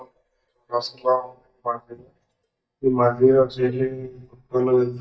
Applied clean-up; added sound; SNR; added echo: neural mask model DeepFilterNet 3.